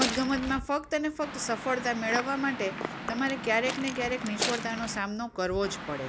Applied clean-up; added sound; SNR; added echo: none; Waves, surf / Wind; 6 dB; none.